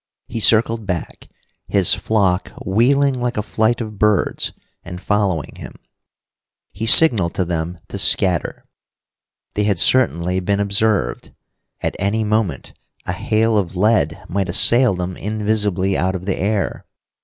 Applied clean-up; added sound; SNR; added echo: none; none; none; none.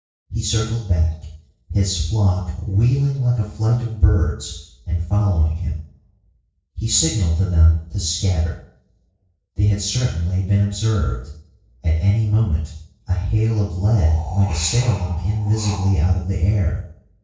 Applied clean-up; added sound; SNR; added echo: neural separator model SepFormer DNS4.